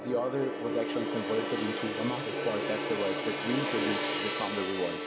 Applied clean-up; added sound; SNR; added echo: none; Gong; -1 dB; none.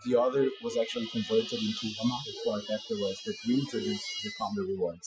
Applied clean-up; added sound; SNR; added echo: classical method Wiener filter.